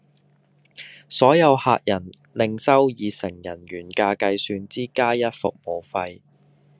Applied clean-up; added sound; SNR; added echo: none; none; none; none.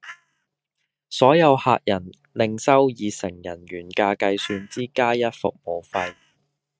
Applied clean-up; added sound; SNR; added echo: neural mask model RNNoise.